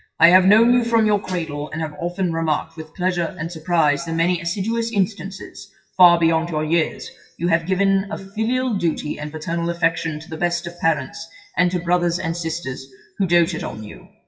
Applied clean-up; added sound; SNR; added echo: classical method WPE with log-MMSE.